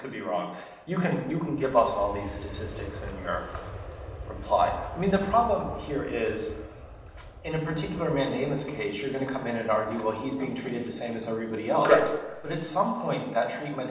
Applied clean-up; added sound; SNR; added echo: none; Aircraft; 15 dB; reverberation time 1.1 s.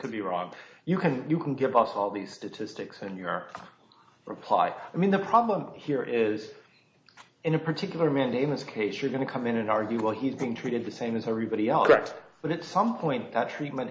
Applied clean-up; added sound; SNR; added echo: none; none; none; none.